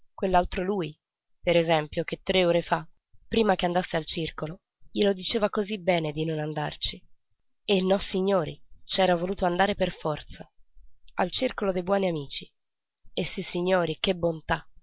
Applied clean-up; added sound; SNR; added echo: none; none; none; none.